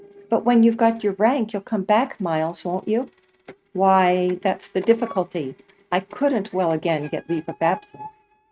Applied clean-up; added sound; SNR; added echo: neural mask model RNNoise.